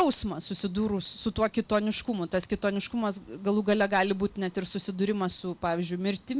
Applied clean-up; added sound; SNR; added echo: none; none; none; none.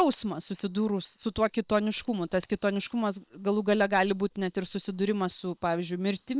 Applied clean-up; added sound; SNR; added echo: neural separator model SepFormer WHAM!.